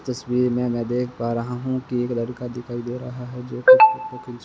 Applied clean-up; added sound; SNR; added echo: none; none; none; none.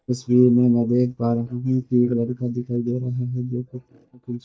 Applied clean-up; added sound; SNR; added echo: neural mask model DeepFilterNet 3.